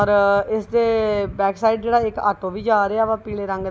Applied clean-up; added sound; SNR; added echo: none; none; none; none.